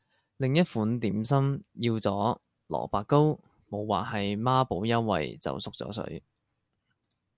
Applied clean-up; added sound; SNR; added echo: none; none; none; none.